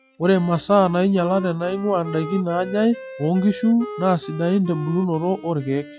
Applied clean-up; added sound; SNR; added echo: classical method log-MMSE.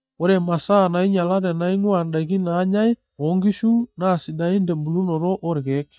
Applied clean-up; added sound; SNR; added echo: neural mask model DeepFilterNet 3.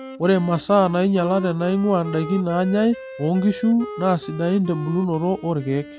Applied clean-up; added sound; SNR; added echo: none; Wind instrument, woodwind instrument; 15 dB; none.